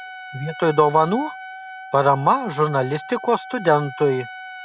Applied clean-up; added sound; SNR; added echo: none; Trumpet; 15 dB; none.